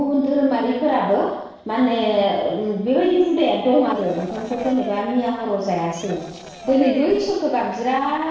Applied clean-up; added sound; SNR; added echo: neural separator model SepFormer DNS4.